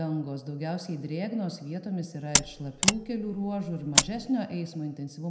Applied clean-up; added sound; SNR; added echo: none; Mechanisms; -4 dB; reverberation time 0.7 s.